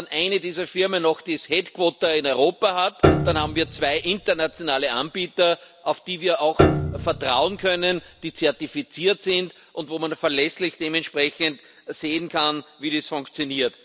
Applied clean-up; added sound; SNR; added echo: none; Piano; 1 dB; none.